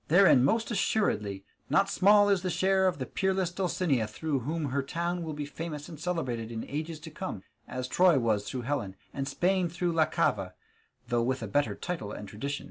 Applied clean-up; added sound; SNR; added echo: none; none; none; none.